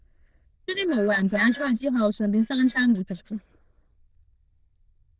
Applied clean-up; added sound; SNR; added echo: neural diffusion model UNIVERSE++.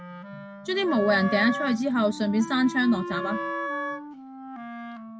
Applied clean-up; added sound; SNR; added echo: none; Wind instrument, woodwind instrument + Wind instrument, woodwind instrument; 7 dB; none.